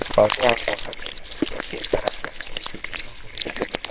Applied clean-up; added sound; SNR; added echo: neural separator model SepFormer WHAMR!.